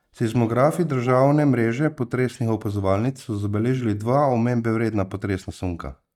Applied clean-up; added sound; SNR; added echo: neural mask model DeepFilterNet 3.